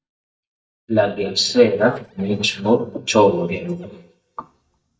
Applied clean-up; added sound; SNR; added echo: neural mask model DeepFilterNet 3.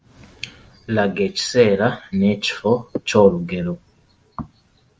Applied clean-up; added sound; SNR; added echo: none; none; none; none.